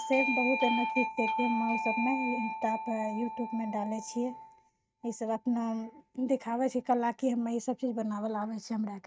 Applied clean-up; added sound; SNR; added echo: neural mask model RNNoise.